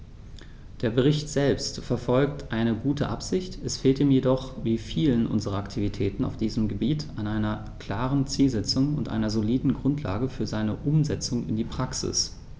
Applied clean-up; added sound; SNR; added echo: none; none; none; none.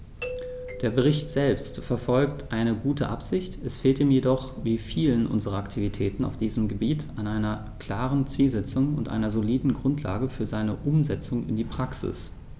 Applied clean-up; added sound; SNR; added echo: none; Doorbell; 14 dB; none.